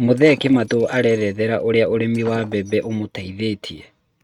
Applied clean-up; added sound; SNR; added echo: neural mask model RNNoise.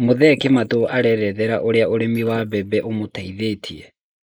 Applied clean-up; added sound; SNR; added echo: neural mask model Resemble Enhance denoiser.